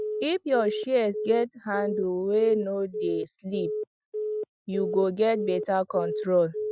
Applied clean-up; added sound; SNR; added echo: classical method Wiener filter.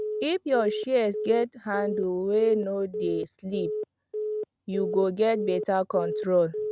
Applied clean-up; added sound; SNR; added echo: none; Telephone; 6 dB; none.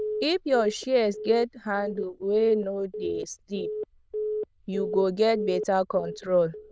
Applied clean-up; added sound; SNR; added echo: neural diffusion model UNIVERSE++.